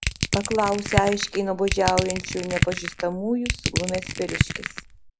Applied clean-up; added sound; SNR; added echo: none; Crushing; 2 dB; none.